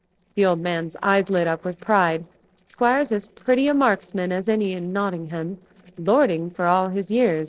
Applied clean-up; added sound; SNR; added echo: neural separator model SepFormer DNS4.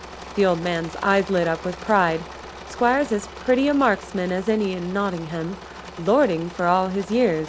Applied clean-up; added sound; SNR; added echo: none; Engine / Mechanisms; 15 dB; none.